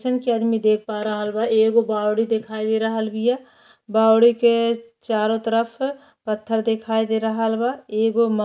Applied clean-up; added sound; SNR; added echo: none; none; none; none.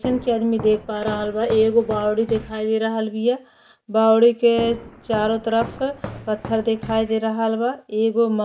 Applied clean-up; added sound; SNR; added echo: none; Walk, footsteps; 15 dB; none.